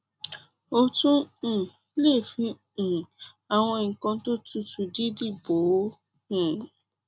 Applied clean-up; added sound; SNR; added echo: none; none; none; none.